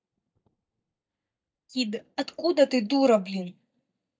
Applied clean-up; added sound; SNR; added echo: neural mask model DeepFilterNet 3.